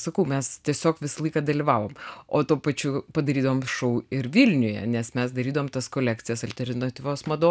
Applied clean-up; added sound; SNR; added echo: none; none; none; none.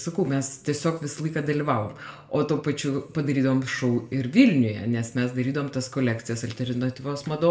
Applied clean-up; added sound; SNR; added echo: none; none; none; reverberation time 0.9 s.